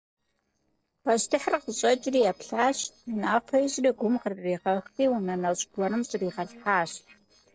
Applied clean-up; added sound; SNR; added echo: neural separator model SepFormer DNS4.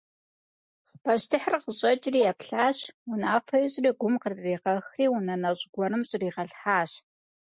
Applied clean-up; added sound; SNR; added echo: none; none; none; none.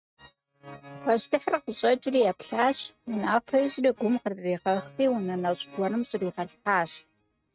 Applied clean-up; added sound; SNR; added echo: neural mask model RNNoise.